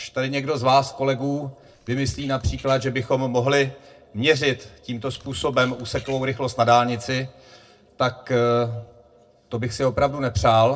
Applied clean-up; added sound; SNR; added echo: neural separator model SepFormer DNS4.